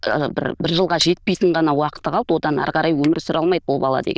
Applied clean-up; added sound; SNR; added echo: neural diffusion model UNIVERSE++.